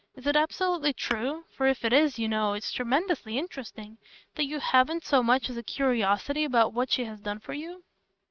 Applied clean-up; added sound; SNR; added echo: neural mask model RNNoise.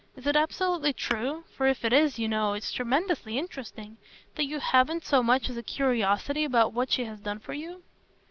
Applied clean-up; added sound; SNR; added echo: none; Tap / Hammer; 13 dB; none.